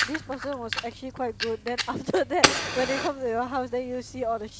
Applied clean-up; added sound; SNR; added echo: none; Fire; 1 dB; none.